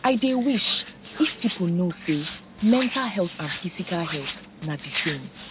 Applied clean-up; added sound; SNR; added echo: none; Hands; 11 dB; none.